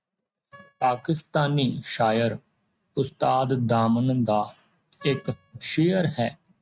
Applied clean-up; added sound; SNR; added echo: neural mask model RNNoise.